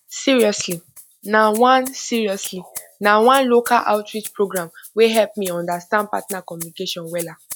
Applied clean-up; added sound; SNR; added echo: classical method log-MMSE.